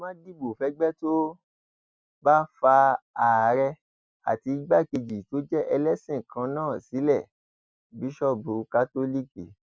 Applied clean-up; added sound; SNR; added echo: none; none; none; none.